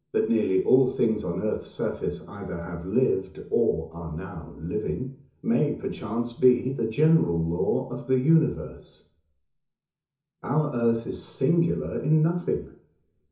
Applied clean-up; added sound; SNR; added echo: none; none; none; reverberation time 0.6 s.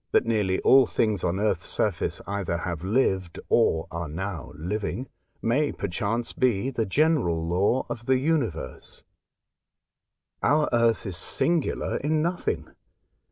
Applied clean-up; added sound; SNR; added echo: none; none; none; none.